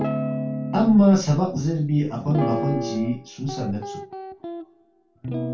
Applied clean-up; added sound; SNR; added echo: none; Guitar; 7 dB; reverberation time 0.2 s.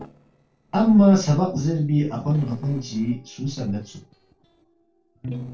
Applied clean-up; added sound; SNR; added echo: neural separator model SepFormer DNS4.